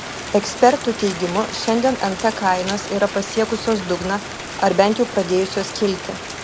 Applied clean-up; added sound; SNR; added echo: none; Rain; 10 dB; none.